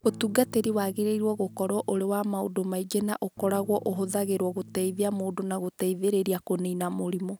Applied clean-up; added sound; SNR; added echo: none; Electric guitar / Strum; 18 dB; none.